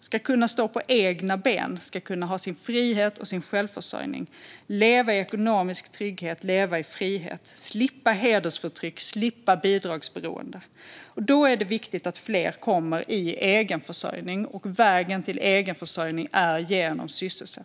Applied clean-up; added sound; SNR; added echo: none; none; none; none.